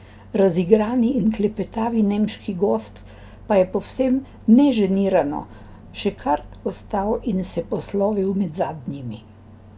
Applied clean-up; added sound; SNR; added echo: none; none; none; none.